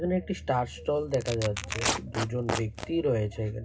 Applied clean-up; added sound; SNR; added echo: none; Tearing; 6 dB; reverberation time 0.2 s.